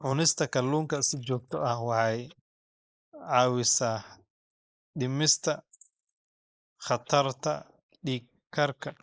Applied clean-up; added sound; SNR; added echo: neural mask model Resemble Enhance denoiser.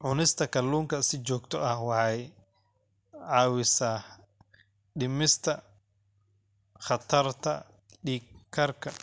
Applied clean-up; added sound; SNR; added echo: none; none; none; none.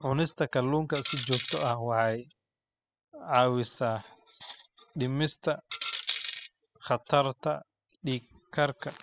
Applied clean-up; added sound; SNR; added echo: classical method spectral subtraction.